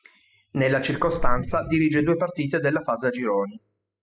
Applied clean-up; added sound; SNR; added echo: classical method spectral subtraction.